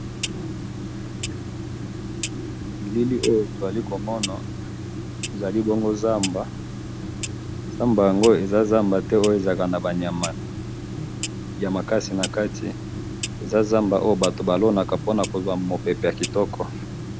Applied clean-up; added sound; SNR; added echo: none; Clock; 7 dB; none.